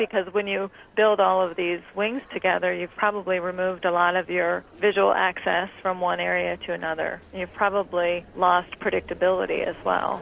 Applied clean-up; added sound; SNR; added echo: none; none; none; none.